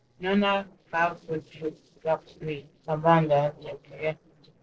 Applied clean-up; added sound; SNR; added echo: neural separator model SepFormer DNS4.